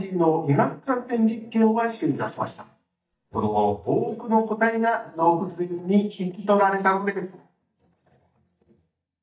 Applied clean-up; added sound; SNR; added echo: neural mask model DeepFilterNet 3.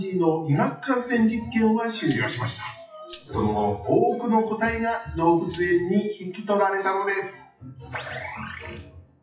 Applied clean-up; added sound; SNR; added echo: classical method WPE with log-MMSE.